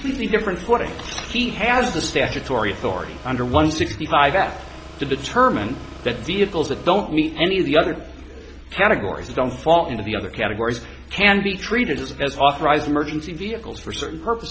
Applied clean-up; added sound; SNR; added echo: none; Engine; 19 dB; none.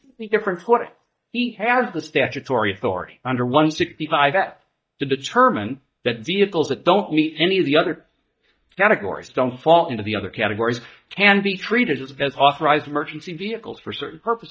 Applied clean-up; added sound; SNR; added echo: neural mask model DeepFilterNet 3.